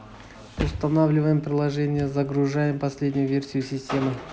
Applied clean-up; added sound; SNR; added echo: none; Fireworks; 18 dB; none.